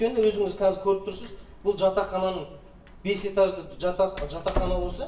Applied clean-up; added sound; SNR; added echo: none; Door; 10 dB; reverberation time 0.8 s.